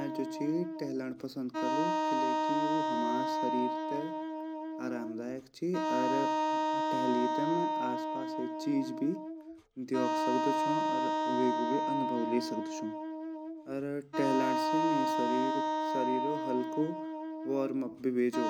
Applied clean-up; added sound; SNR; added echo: none; Wind instrument, woodwind instrument; -2 dB; none.